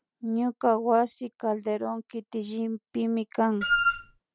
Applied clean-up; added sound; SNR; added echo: none; Wind instrument, woodwind instrument; -2 dB; none.